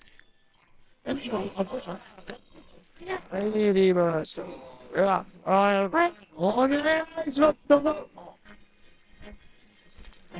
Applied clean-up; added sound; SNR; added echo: neural separator model SepFormer WHAMR!.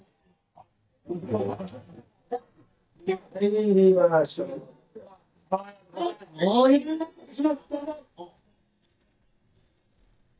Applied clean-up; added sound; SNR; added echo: neural mask model DeepFilterNet 3.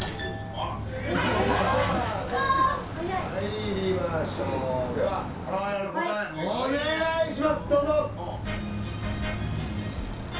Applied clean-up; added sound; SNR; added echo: none; Bicycle; 6 dB; reverberation time 0.3 s.